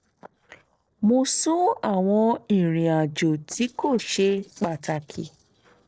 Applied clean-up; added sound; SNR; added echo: neural separator model SepFormer DNS4.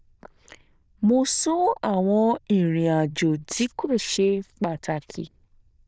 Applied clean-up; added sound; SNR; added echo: neural diffusion model UNIVERSE++.